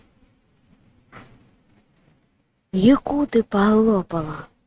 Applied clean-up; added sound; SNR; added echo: neural mask model RNNoise.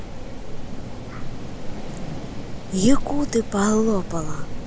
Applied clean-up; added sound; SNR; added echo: none; Rain; 0 dB; none.